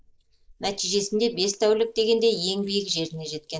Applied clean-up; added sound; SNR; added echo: neural mask model Resemble Enhance denoiser.